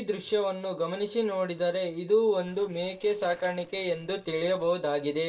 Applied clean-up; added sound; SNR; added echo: neural separator model SepFormer DNS4.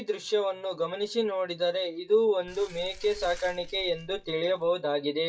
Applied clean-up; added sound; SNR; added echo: classical method WPE with log-MMSE.